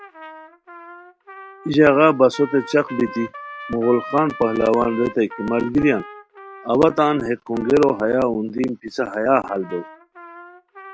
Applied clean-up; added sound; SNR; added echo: none; Trumpet; 17 dB; none.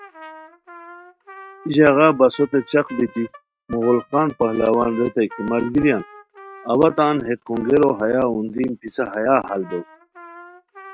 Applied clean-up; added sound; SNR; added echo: neural mask model RNNoise.